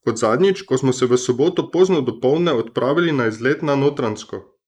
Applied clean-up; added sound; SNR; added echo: neural mask model Resemble Enhance denoiser.